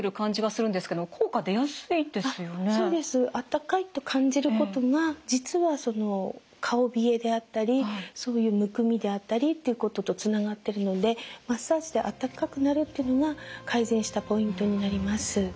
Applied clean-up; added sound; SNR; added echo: none; none; none; none.